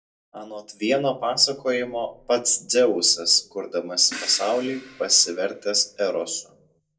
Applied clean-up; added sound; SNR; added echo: neural separator model SepFormer DNS4.